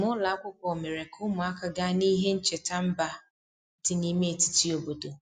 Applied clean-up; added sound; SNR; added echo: none; none; none; none.